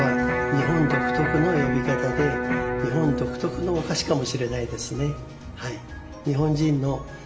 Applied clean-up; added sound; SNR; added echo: none; Electric guitar; 3 dB; reverberation time 1.8 s.